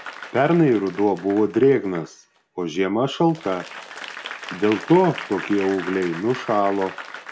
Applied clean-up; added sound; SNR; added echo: none; Applause / Crowd; 15 dB; none.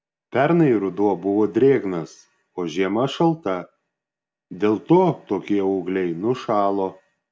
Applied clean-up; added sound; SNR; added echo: none; none; none; none.